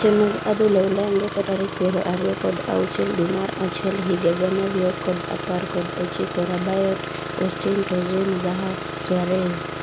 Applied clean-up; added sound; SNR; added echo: none; Engine starting; 7 dB; none.